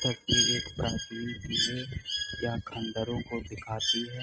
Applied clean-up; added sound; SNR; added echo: neural mask model RNNoise.